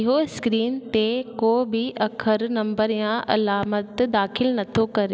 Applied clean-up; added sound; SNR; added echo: none; none; none; none.